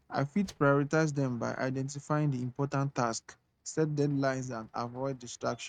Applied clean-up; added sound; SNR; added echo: neural mask model RNNoise.